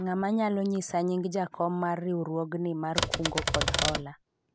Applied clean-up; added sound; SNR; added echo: none; Typewriter; -1 dB; none.